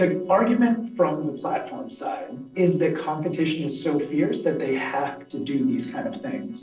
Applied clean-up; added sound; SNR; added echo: neural separator model SepFormer DNS4.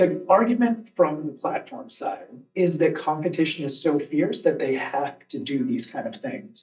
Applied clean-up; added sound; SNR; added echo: neural mask model DeepFilterNet 3.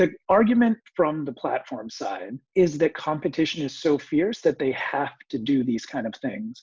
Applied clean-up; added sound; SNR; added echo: none; none; none; none.